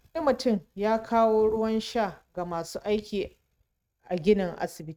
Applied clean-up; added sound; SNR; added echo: neural mask model RNNoise.